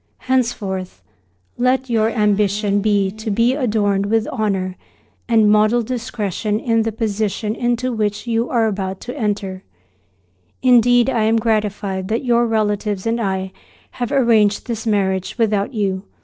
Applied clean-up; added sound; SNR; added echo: neural separator model SepFormer DNS4.